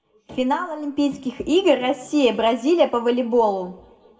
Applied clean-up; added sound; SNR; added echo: none; none; none; reverberation time 1.2 s.